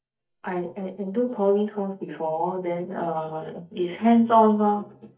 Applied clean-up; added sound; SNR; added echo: neural mask model DeepFilterNet 3.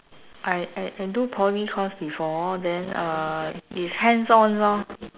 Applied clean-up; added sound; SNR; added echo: none; none; none; none.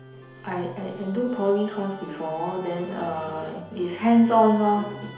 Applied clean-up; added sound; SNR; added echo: none; Musical instrument; 19 dB; reverberation time 2.2 s.